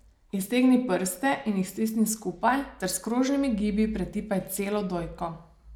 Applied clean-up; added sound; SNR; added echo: none; none; none; none.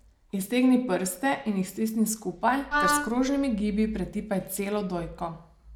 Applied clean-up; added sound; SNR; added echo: none; Wind instrument, woodwind instrument; 1 dB; none.